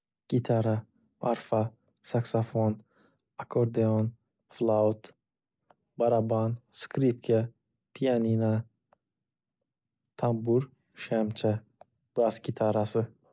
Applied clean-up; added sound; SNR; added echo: none; none; none; none.